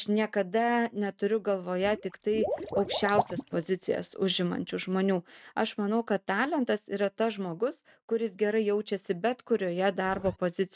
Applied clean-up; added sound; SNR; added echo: neural mask model RNNoise.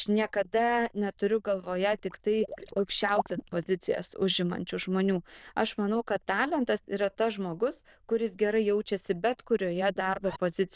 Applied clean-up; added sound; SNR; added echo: neural diffusion model UNIVERSE++.